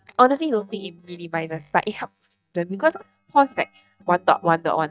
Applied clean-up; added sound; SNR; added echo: neural mask model DeepFilterNet 3.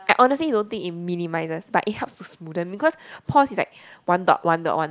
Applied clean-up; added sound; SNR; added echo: none; none; none; none.